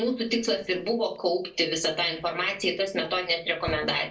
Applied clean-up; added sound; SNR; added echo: none; Drawer open or close; 20 dB; reverberation time 0.2 s.